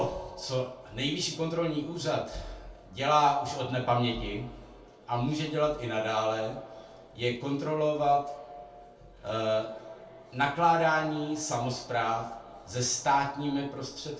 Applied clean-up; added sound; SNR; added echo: none; none; none; reverberation time 0.3 s.